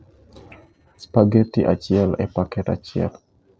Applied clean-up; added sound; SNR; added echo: neural separator model SepFormer DNS4.